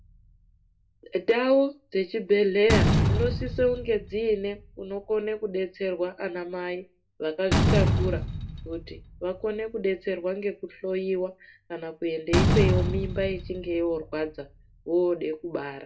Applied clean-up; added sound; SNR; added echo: none; Slam; 2 dB; reverberation time 0.2 s.